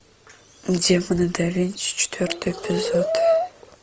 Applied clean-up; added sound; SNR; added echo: none; Brass instrument; -1 dB; none.